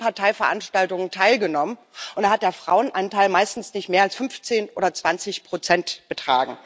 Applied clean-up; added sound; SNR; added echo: none; none; none; none.